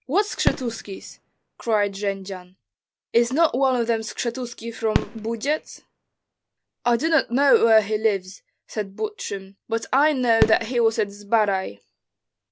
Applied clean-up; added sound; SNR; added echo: none; Fireworks; 9 dB; none.